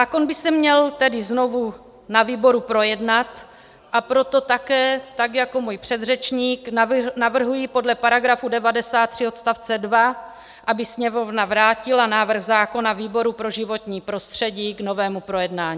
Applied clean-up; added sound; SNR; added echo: none; none; none; none.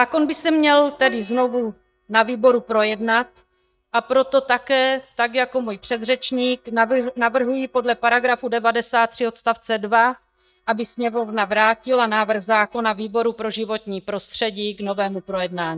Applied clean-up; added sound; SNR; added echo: neural mask model DeepFilterNet 3.